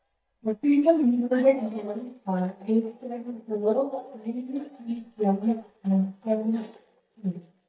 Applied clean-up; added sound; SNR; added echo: neural mask model DeepFilterNet 3.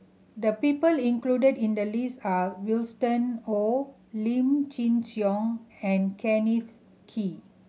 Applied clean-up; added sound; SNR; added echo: none; none; none; none.